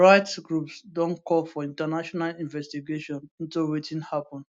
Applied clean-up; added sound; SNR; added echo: none; none; none; none.